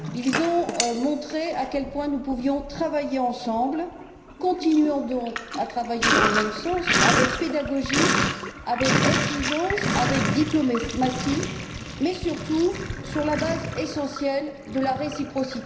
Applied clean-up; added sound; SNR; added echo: none; Sink (filling or washing); 2 dB; reverberation time 0.9 s.